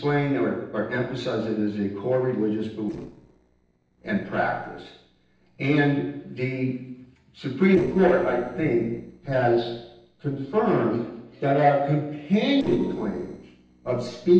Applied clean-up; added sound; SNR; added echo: neural separator model SepFormer DNS4.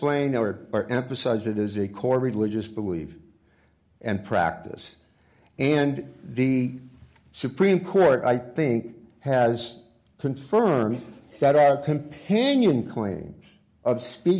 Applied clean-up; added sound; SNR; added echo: none; none; none; none.